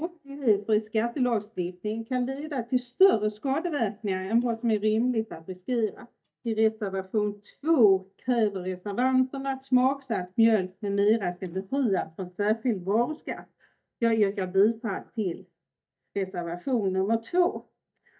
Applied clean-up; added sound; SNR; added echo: neural mask model DeepFilterNet 3.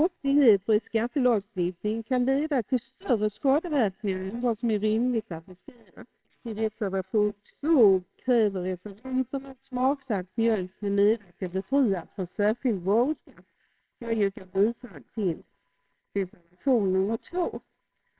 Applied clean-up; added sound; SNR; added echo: neural separator model SepFormer WHAMR!.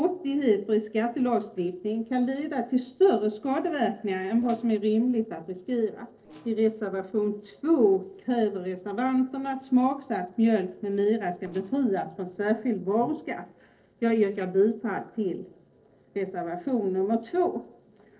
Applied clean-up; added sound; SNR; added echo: neural separator model SepFormer DNS4.